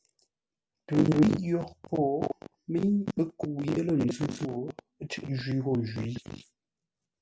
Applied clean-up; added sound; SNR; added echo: none; none; none; none.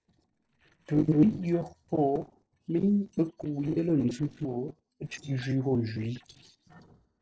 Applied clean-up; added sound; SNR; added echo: neural separator model SepFormer DNS4.